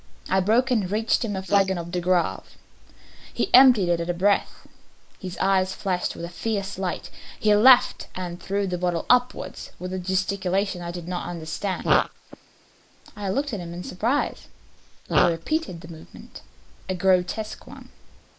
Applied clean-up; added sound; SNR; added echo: neural mask model Resemble Enhance denoiser.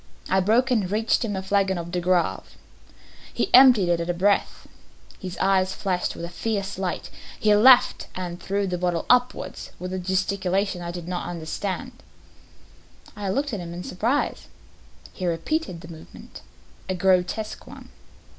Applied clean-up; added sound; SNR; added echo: none; none; none; none.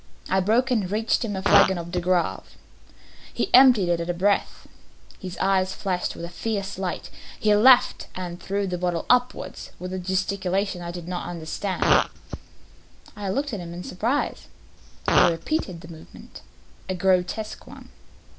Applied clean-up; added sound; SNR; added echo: none; Fart; 2 dB; none.